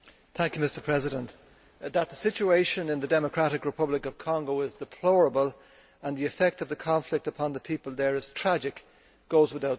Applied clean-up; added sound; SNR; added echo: none; none; none; none.